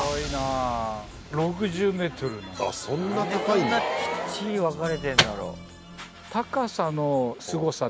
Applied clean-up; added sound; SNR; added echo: none; Microwave oven; 2 dB; none.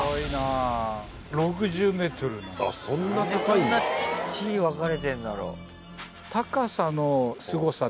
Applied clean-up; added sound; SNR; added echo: none; none; none; none.